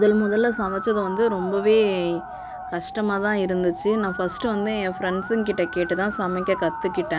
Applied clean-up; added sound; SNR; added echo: none; Musical instrument; 11 dB; none.